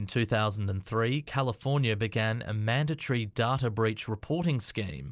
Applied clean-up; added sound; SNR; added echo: none; none; none; none.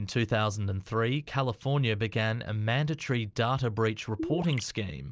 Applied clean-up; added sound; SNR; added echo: none; Gurgling; 7 dB; none.